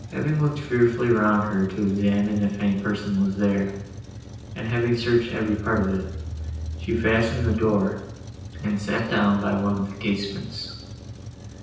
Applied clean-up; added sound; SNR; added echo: none; Truck; 14 dB; reverberation time 0.9 s.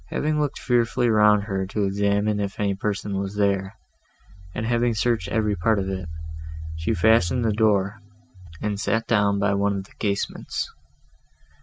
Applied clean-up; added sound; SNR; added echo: none; none; none; none.